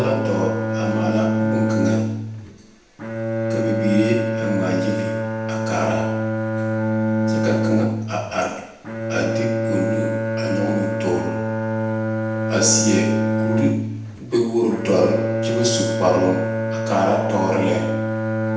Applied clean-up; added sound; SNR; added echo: none; Bowed string instrument; -2 dB; reverberation time 0.8 s.